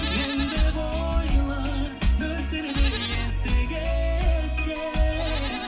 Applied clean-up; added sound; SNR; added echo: none; Livestock, farm animals, working animals; 15 dB; reverberation time 0.2 s.